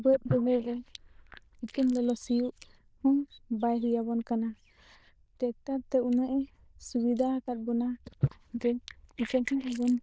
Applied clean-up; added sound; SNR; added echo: neural diffusion model UNIVERSE++.